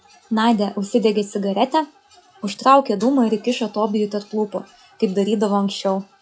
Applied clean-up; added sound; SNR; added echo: classical method log-MMSE.